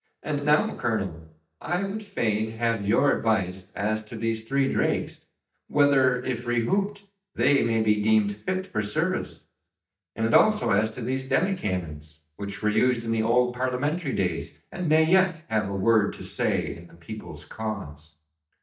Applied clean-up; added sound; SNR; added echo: neural mask model DeepFilterNet 3.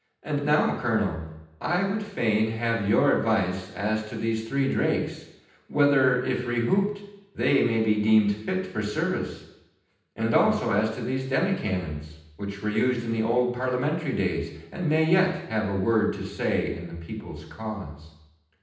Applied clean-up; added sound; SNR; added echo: none; Breathing; 17 dB; reverberation time 0.9 s.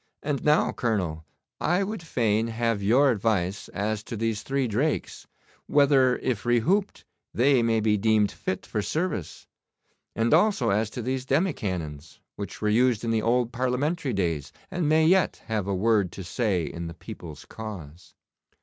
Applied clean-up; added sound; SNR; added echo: none; none; none; none.